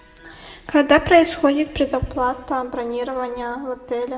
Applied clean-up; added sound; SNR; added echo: none; none; none; reverberation time 1.0 s.